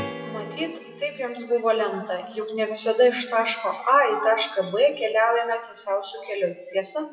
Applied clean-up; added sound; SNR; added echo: classical method WPE with log-MMSE.